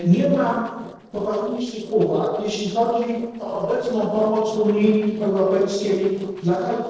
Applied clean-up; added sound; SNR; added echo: neural separator model SepFormer DNS4.